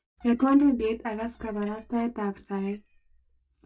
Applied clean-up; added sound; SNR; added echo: neural mask model DeepFilterNet 3.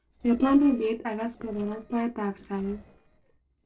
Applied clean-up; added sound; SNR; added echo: neural separator model SepFormer DNS4.